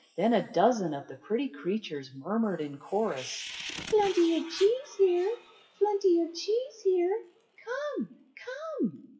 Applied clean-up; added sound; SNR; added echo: classical method WPE with log-MMSE.